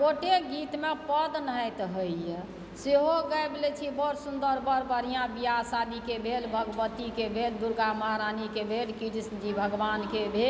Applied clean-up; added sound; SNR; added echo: none; none; none; none.